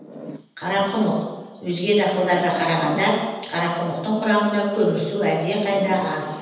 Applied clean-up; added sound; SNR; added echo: none; Zipper (clothing); 17 dB; reverberation time 1.1 s.